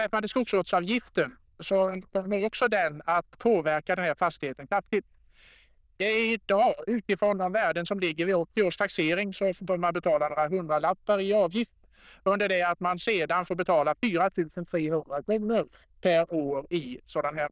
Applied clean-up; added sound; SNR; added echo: neural diffusion model UNIVERSE++.